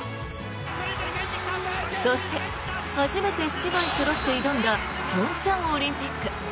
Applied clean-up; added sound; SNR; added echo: none; none; none; none.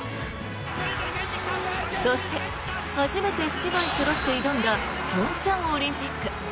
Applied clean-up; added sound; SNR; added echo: none; Drawer open or close; 12 dB; none.